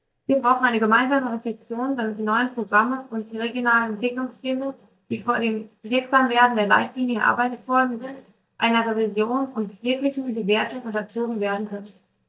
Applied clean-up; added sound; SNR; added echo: neural mask model DeepFilterNet 3.